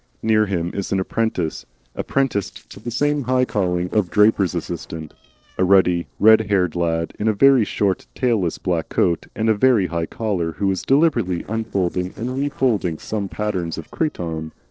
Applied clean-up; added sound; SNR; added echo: neural separator model SepFormer DNS4.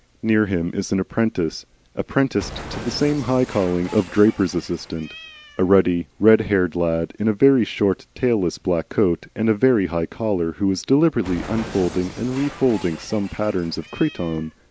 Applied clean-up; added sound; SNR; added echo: none; Cat; 19 dB; none.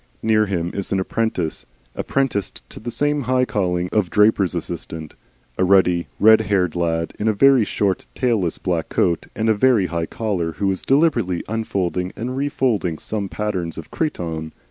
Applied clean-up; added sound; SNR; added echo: none; none; none; none.